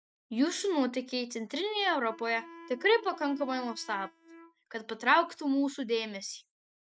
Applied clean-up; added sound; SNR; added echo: neural mask model RNNoise.